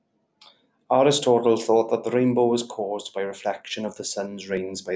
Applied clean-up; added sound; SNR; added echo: none; none; none; none.